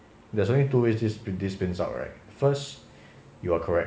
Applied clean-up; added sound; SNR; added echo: none; none; none; reverberation time 2.5 s.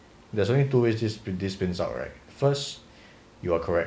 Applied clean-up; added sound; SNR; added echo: none; none; none; none.